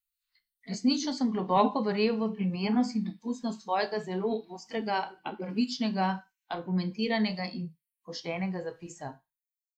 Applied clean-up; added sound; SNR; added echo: neural mask model Resemble Enhance denoiser.